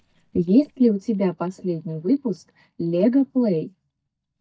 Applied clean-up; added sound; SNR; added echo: neural mask model DeepFilterNet 3.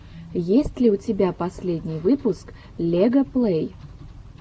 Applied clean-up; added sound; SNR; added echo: none; none; none; none.